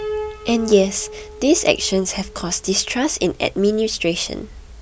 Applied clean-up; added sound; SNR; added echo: none; Piano; 14 dB; none.